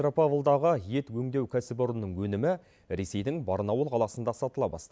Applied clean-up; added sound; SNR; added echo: none; none; none; none.